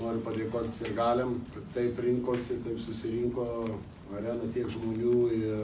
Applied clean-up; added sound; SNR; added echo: none; none; none; none.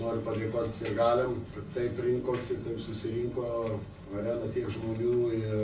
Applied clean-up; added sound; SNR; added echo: none; none; none; reverberation time 0.2 s.